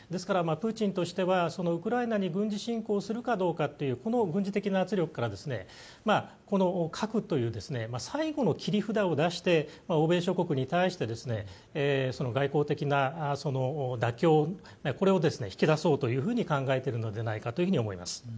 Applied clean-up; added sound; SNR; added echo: none; none; none; none.